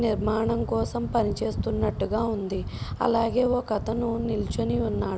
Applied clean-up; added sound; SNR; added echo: none; none; none; none.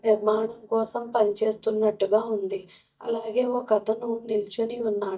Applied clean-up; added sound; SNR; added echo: neural mask model DeepFilterNet 3.